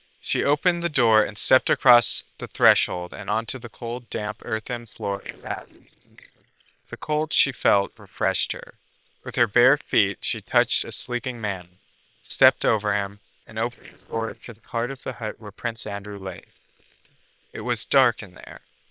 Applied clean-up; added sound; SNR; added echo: neural separator model SepFormer WHAM!.